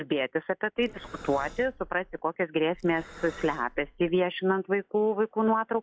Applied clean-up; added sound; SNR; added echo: classical method log-MMSE.